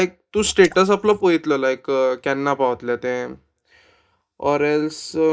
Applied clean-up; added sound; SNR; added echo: neural mask model DeepFilterNet 3.